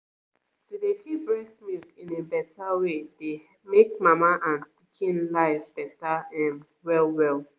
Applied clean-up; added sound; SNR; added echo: none; none; none; none.